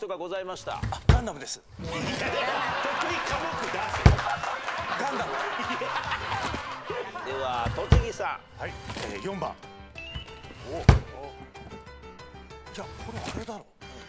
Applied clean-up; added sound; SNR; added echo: none; Drawer open or close; -2 dB; none.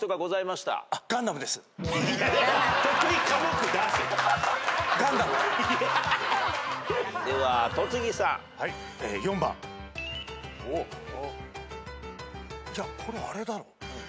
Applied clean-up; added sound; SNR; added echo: none; none; none; none.